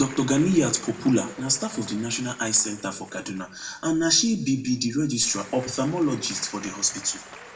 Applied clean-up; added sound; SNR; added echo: none; Applause / Crowd; 19 dB; reverberation time 0.5 s.